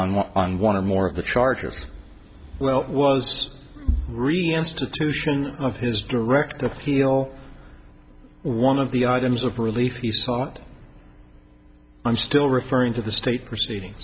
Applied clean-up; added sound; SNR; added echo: none; none; none; none.